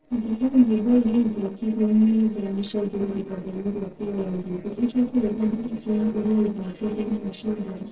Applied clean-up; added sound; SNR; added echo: neural separator model SepFormer DNS4.